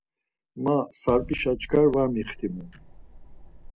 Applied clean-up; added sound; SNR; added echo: none; Bass drum + Tick-tock; 15 dB; none.